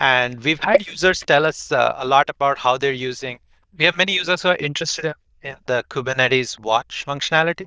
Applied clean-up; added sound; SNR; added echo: neural diffusion model UNIVERSE++.